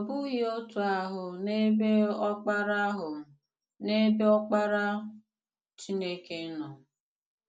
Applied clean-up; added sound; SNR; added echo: none; none; none; none.